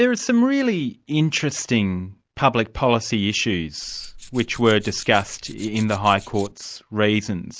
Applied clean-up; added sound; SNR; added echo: none; Tools; 19 dB; none.